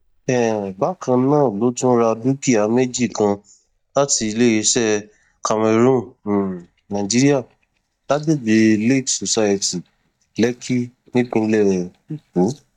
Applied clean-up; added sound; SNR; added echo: neural mask model DeepFilterNet 3.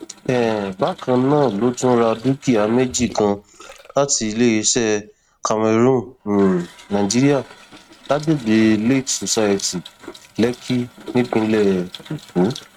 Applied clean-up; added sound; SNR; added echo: neural mask model RNNoise.